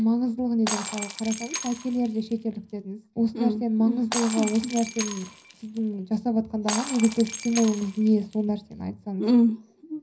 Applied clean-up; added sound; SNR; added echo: none; Shatter; 10 dB; reverberation time 0.4 s.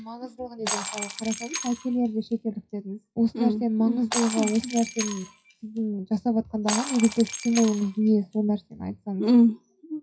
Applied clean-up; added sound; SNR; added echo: classical method WPE with log-MMSE.